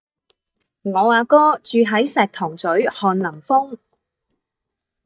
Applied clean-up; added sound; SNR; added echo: neural mask model DeepFilterNet 3.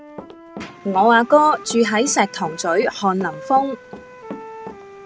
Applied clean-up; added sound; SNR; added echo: none; Run + Wind instrument, woodwind instrument; 16 dB; none.